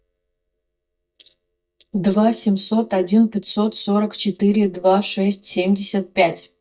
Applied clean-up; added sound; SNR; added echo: neural mask model DeepFilterNet 3.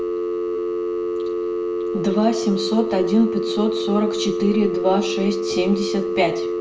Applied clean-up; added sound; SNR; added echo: none; Telephone; 1 dB; reverberation time 0.5 s.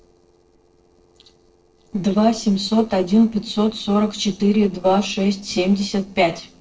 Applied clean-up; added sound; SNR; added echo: neural separator model SepFormer DNS4.